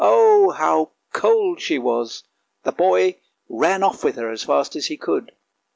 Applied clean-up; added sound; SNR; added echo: none; none; none; none.